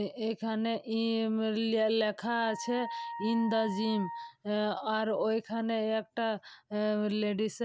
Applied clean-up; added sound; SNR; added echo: none; Wind instrument, woodwind instrument; 12 dB; none.